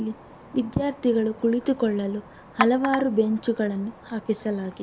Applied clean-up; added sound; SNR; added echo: none; Chink, clink; 11 dB; none.